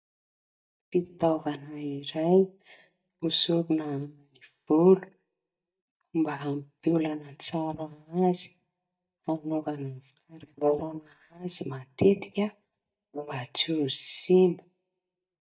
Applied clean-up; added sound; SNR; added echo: neural mask model DeepFilterNet 3.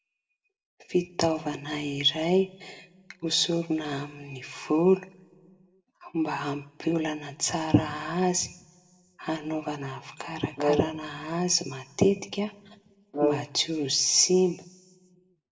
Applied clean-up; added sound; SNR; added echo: none; Brass instrument; 3 dB; reverberation time 0.7 s.